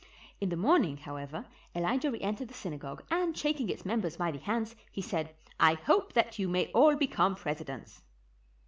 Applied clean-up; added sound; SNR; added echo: none; none; none; none.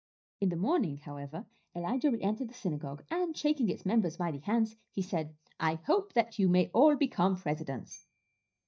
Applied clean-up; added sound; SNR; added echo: neural mask model DeepFilterNet 3.